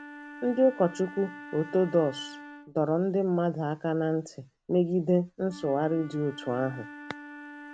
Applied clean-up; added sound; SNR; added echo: none; Wind instrument, woodwind instrument; 17 dB; none.